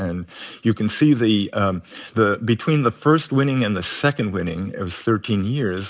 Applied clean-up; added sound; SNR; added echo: none; none; none; none.